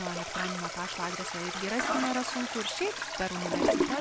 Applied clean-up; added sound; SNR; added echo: none; Toilet flush; -2 dB; none.